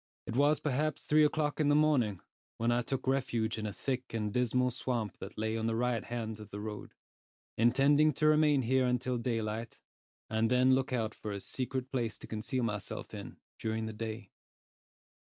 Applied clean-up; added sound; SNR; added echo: none; none; none; none.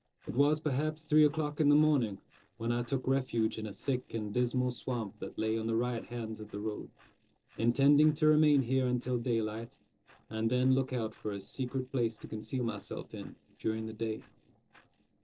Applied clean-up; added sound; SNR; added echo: neural separator model SepFormer DNS4.